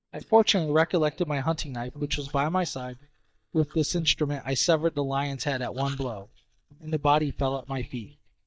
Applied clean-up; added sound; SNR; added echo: neural mask model DeepFilterNet 3.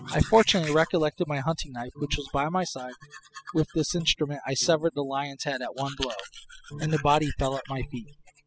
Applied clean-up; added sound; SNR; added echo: classical method spectral subtraction.